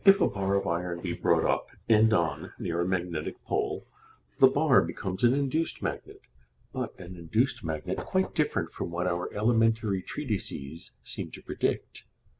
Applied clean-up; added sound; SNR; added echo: none; none; none; none.